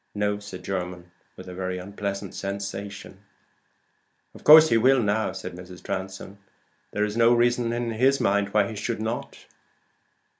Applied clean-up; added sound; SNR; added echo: none; none; none; none.